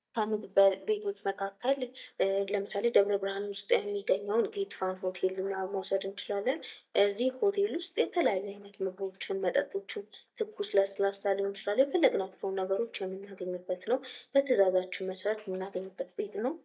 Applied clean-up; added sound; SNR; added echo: neural mask model DeepFilterNet 3.